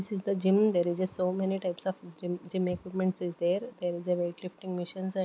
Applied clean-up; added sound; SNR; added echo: none; none; none; none.